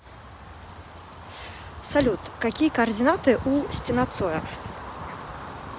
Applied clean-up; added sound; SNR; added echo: none; none; none; none.